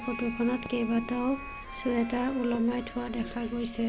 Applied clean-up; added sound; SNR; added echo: none; Harmonica; 14 dB; none.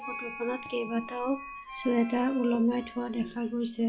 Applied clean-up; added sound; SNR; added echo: classical method log-MMSE.